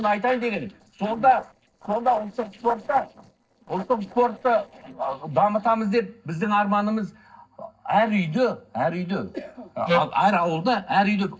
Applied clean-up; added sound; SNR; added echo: neural separator model SepFormer DNS4.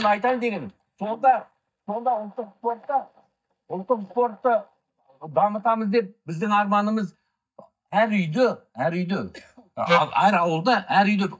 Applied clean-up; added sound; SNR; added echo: neural mask model DeepFilterNet 3.